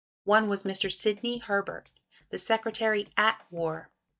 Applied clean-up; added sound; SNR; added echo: neural mask model DeepFilterNet 3.